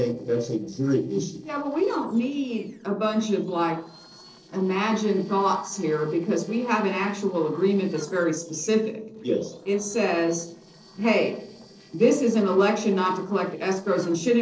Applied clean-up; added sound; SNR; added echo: neural separator model SepFormer DNS4.